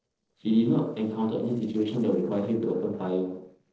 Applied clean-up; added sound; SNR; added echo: neural separator model SepFormer DNS4.